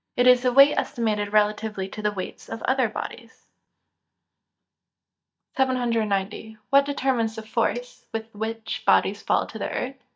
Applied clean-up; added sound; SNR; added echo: neural mask model DeepFilterNet 3.